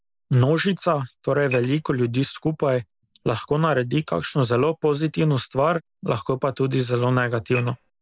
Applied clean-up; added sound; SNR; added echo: neural mask model Resemble Enhance denoiser.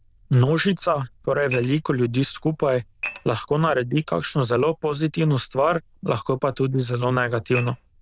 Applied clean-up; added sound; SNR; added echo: neural diffusion model UNIVERSE++.